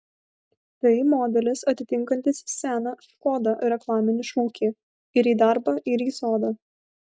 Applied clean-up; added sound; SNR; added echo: none; none; none; none.